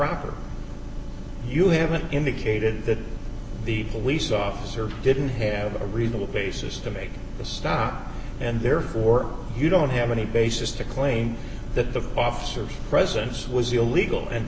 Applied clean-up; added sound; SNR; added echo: none; none; none; none.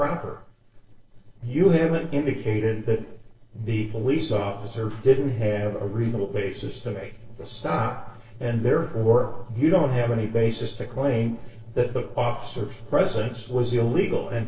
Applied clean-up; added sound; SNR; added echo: neural separator model SepFormer DNS4.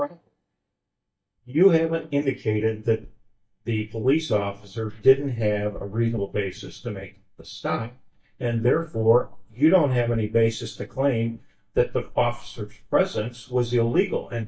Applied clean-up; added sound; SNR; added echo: neural mask model DeepFilterNet 3.